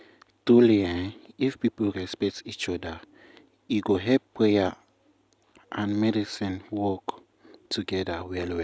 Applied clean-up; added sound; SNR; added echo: none; none; none; none.